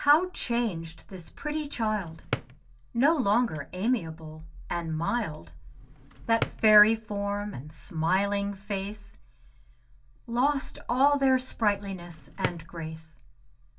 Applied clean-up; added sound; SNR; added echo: none; Drawer open or close; 10 dB; reverberation time 0.2 s.